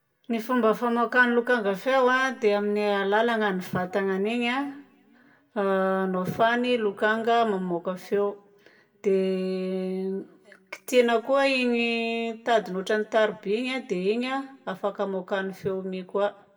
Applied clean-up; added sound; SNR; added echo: none; none; none; reverberation time 0.6 s.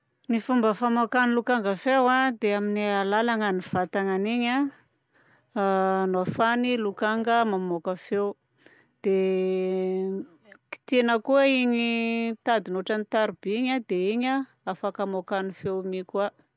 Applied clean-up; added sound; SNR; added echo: none; none; none; none.